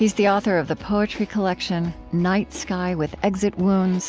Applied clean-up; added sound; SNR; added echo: none; none; none; none.